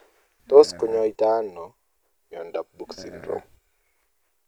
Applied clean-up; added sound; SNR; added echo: none; Burping, eructation; 20 dB; none.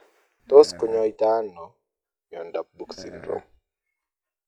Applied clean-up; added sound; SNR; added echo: classical method log-MMSE.